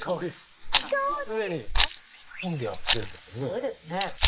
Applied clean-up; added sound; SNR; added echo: neural mask model Resemble Enhance denoiser.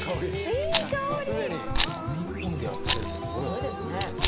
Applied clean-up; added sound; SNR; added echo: none; Rattle; 4 dB; none.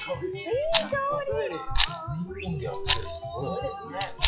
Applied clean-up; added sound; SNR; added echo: classical method log-MMSE.